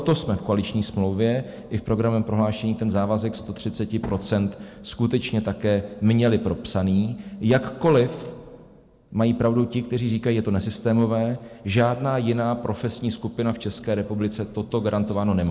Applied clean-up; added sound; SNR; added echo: none; none; none; none.